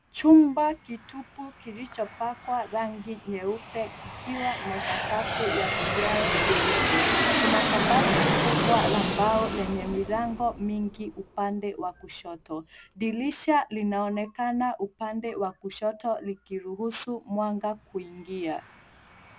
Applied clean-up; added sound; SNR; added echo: none; Aircraft; 2 dB; none.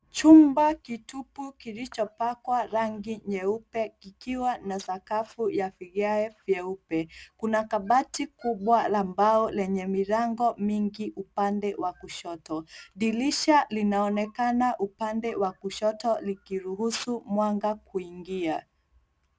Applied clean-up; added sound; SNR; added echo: none; none; none; none.